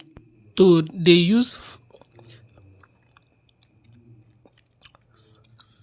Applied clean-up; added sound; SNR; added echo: none; none; none; none.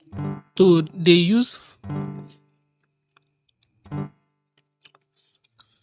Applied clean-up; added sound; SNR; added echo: neural mask model RNNoise.